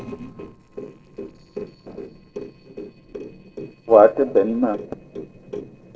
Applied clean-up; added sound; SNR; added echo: neural separator model SepFormer DNS4.